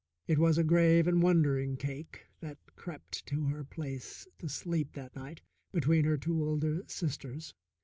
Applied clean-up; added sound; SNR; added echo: none; none; none; none.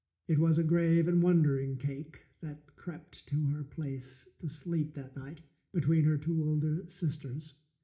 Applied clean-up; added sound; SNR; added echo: none; none; none; reverberation time 0.4 s.